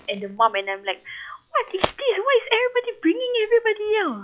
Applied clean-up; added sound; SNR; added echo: classical method log-MMSE.